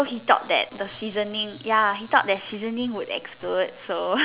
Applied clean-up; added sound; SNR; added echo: none; none; none; none.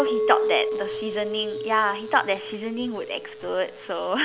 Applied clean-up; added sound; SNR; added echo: none; Chink, clink; 3 dB; none.